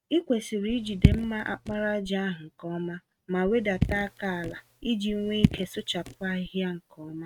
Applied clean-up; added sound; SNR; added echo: neural mask model RNNoise.